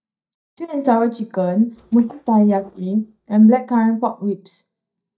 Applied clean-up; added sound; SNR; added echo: neural mask model DeepFilterNet 3.